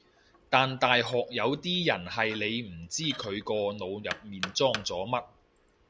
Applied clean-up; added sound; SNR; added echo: none; Knock; 15 dB; none.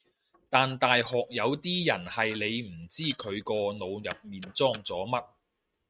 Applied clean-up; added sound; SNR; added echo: neural mask model RNNoise.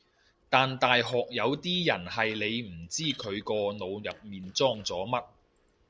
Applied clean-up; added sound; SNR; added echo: neural separator model SepFormer DNS4.